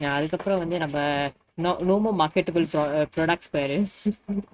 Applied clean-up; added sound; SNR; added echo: neural mask model RNNoise.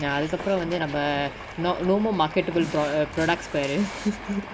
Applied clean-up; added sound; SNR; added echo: none; Dog + Train; 11 dB; none.